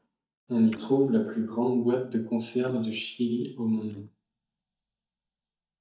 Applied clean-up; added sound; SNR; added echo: neural mask model DeepFilterNet 3.